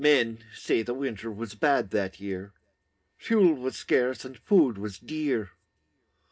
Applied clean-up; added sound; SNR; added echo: none; none; none; reverberation time 0.3 s.